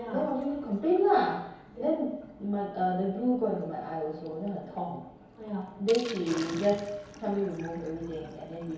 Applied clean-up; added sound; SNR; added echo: none; Sink (filling or washing); 18 dB; reverberation time 2.2 s.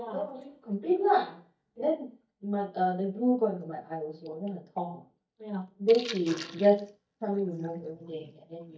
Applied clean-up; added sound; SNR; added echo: neural mask model DeepFilterNet 3.